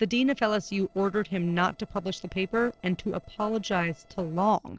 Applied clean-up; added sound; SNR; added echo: neural separator model SepFormer DNS4.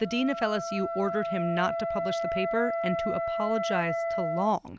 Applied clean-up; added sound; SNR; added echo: none; Wind instrument, woodwind instrument; 1 dB; none.